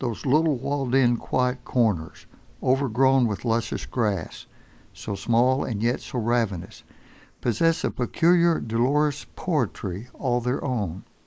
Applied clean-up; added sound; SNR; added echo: neural mask model Resemble Enhance denoiser.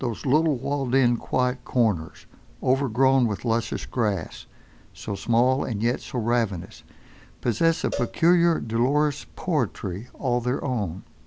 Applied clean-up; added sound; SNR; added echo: none; Cowbell; 16 dB; none.